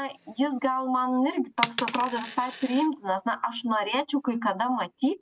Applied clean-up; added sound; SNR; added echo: none; Coin (dropping); 13 dB; none.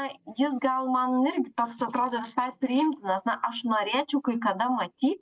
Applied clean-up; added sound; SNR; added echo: neural mask model Resemble Enhance denoiser.